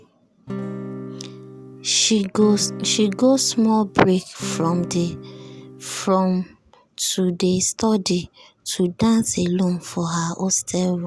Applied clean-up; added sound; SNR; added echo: none; Acoustic guitar / Strum; 12 dB; none.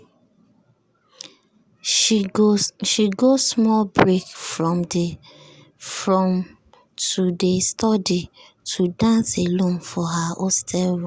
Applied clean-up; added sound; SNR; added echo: none; none; none; none.